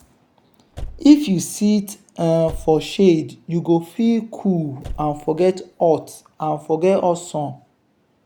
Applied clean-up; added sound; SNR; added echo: none; Slam / Car; 17 dB; none.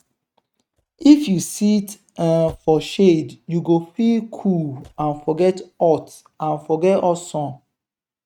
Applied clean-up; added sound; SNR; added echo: neural mask model RNNoise.